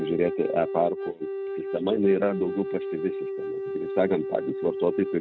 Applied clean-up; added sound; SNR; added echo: neural mask model RNNoise.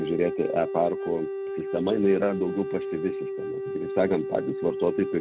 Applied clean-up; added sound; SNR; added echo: none; Wind instrument, woodwind instrument; 5 dB; none.